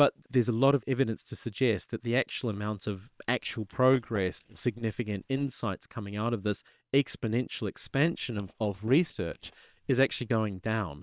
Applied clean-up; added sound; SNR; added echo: neural separator model SepFormer WHAM!.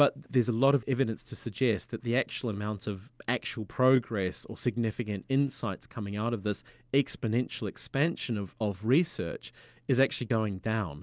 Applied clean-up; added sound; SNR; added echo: none; none; none; none.